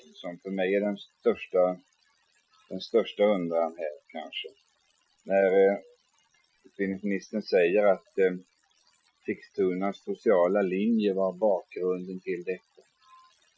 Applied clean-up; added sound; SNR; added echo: classical method Wiener filter.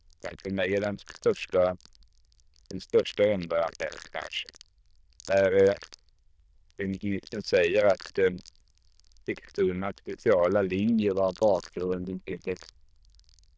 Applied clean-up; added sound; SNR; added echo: neural diffusion model UNIVERSE++.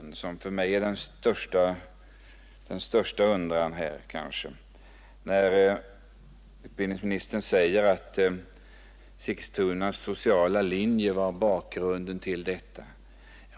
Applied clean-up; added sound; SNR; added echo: none; none; none; none.